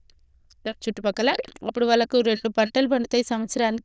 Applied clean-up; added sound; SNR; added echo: neural diffusion model UNIVERSE++.